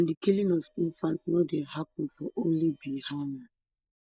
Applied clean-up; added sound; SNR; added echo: neural mask model DeepFilterNet 3.